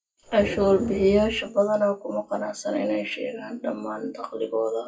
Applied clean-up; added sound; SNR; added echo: classical method WPE with log-MMSE.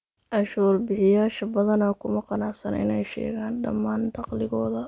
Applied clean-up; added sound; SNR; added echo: none; none; none; none.